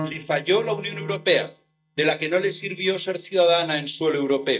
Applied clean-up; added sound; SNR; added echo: neural mask model DeepFilterNet 3.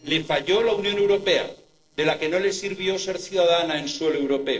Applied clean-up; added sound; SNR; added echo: neural separator model SepFormer DNS4.